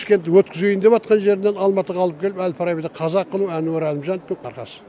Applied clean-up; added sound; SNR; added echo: none; none; none; none.